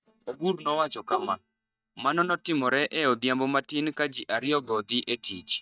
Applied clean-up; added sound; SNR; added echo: neural mask model DeepFilterNet 3.